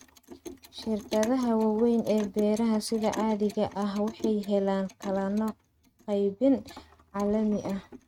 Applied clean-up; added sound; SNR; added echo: neural mask model RNNoise.